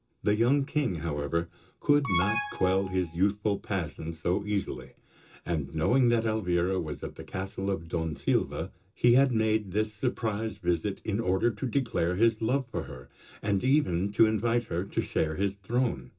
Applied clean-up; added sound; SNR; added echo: none; Alarm; 5 dB; reverberation time 0.2 s.